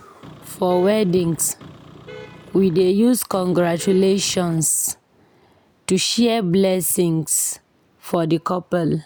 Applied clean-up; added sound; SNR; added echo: none; Vehicle horn, car horn, honking; 19 dB; none.